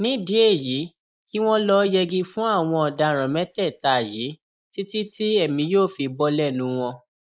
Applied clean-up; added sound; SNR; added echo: neural mask model Resemble Enhance denoiser.